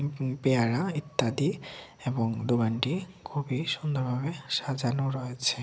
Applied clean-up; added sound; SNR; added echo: none; none; none; none.